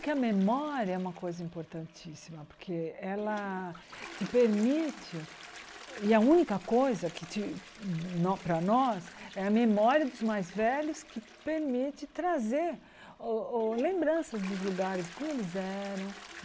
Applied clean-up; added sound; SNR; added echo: none; Toilet flush; 19 dB; none.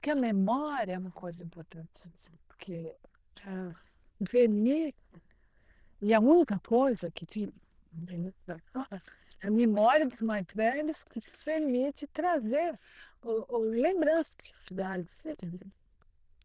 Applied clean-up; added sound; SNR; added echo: neural diffusion model UNIVERSE++.